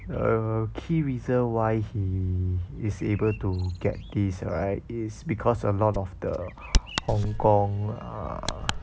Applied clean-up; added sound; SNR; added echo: none; Bird vocalization, bird call, bird song; 9 dB; none.